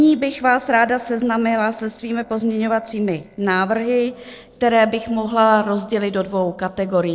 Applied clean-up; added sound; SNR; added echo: neural separator model SepFormer DNS4.